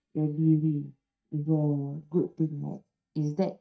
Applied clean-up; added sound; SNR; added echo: neural mask model DeepFilterNet 3.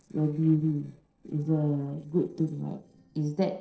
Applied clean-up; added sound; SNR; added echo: neural separator model SepFormer DNS4.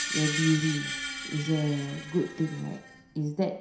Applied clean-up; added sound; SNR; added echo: none; Screech; 6 dB; reverberation time 0.7 s.